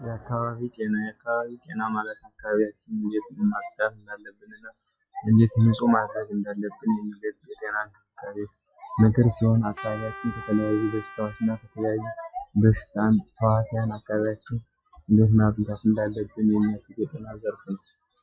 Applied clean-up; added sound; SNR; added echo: classical method log-MMSE.